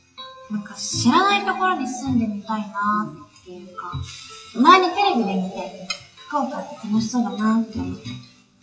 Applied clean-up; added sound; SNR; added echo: classical method WPE with log-MMSE.